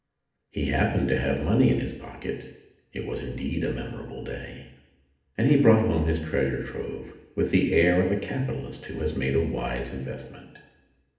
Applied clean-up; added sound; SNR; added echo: none; none; none; reverberation time 0.8 s.